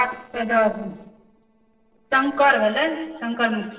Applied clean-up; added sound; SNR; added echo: neural separator model SepFormer DNS4.